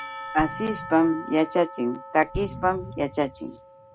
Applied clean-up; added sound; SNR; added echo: none; Explosion + Church bell / Percussion; 12 dB; none.